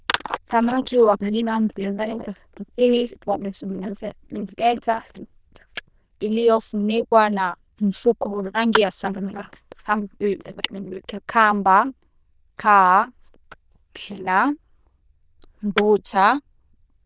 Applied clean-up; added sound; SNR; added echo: neural diffusion model UNIVERSE++.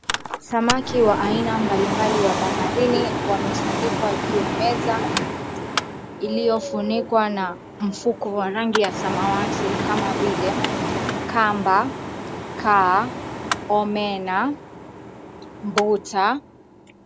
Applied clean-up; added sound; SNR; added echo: none; Mechanical fan; 3 dB; none.